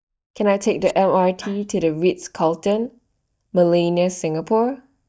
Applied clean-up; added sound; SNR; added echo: neural mask model DeepFilterNet 3.